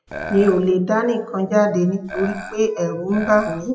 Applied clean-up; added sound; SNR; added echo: classical method WPE with log-MMSE.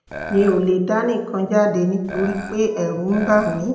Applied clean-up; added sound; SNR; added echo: none; Burping, eructation; 12 dB; reverberation time 0.7 s.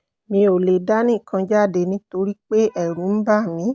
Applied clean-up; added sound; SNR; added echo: none; none; none; none.